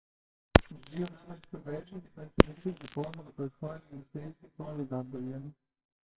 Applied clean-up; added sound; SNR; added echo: neural separator model SepFormer WHAMR!.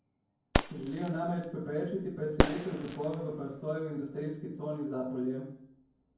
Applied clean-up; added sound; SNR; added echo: none; Fireworks; -1 dB; reverberation time 0.9 s.